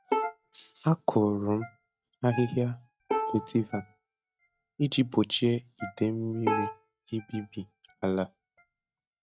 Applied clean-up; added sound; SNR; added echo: neural mask model RNNoise.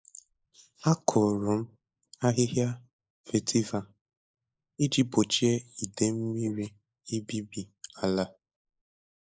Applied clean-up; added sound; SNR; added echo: neural mask model Resemble Enhance denoiser.